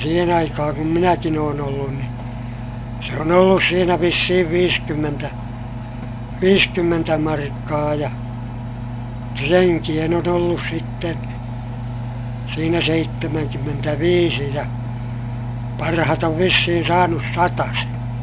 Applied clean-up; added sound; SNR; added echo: none; Engine; 7 dB; none.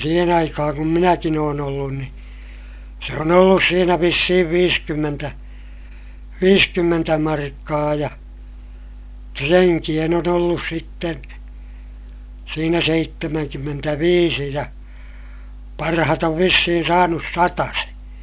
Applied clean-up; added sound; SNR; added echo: none; none; none; none.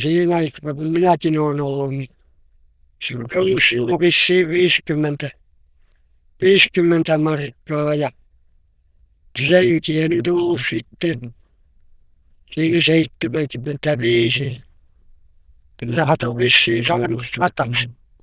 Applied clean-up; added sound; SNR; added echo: neural diffusion model UNIVERSE++.